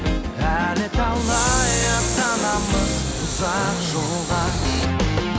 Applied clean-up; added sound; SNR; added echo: none; Train; 6 dB; none.